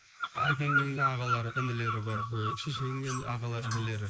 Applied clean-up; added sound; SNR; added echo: neural mask model Resemble Enhance denoiser.